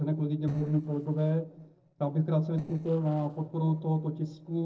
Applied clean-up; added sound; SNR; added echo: neural separator model SepFormer DNS4.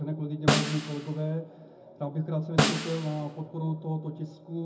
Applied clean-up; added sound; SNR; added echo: none; Snare drum; -1 dB; reverberation time 0.4 s.